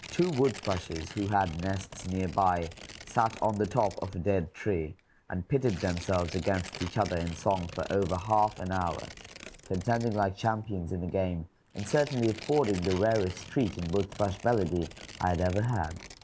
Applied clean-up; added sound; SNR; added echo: none; Tearing; 16 dB; none.